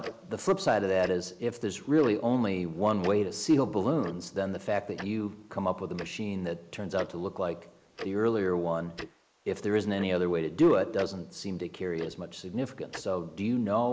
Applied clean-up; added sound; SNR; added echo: neural mask model Resemble Enhance denoiser.